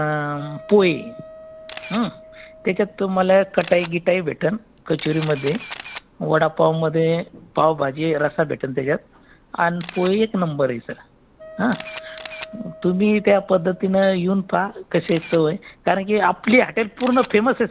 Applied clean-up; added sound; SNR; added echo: none; Camera + Wind instrument, woodwind instrument; 20 dB; none.